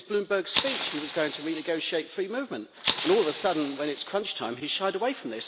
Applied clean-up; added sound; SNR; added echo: none; Fire; 4 dB; none.